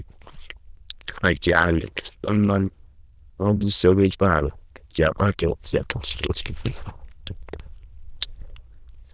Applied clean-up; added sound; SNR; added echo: neural diffusion model UNIVERSE++.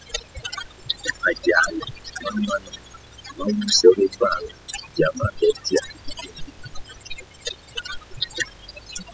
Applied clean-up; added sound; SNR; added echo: classical method spectral subtraction.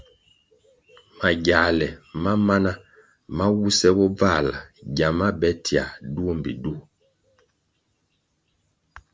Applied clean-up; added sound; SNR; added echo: none; none; none; none.